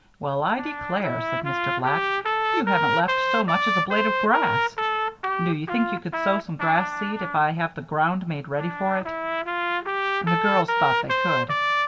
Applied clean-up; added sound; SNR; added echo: none; Trumpet; -1 dB; reverberation time 0.8 s.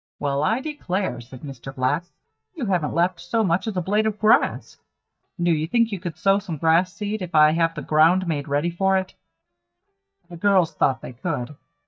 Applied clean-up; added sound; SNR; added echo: neural mask model DeepFilterNet 3.